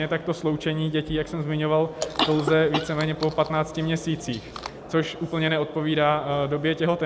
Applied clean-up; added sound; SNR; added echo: none; Chewing, mastication / Cough; 8 dB; none.